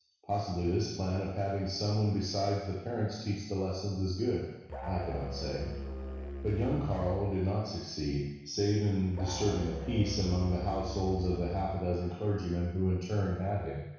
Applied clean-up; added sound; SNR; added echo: none; Musical instrument; 9 dB; reverberation time 1.1 s.